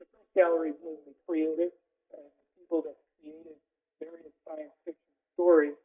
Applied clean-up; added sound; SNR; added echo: neural mask model DeepFilterNet 3.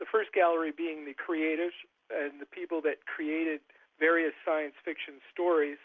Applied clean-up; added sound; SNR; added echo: none; none; none; none.